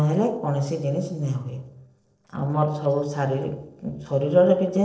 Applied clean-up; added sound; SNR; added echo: neural separator model SepFormer DNS4.